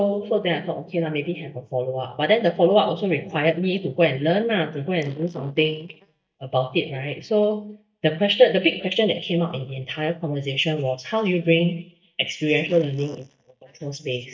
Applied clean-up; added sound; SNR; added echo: neural mask model DeepFilterNet 3.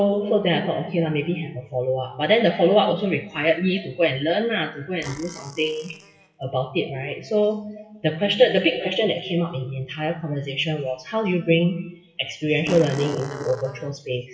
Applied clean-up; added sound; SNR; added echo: classical method WPE with log-MMSE.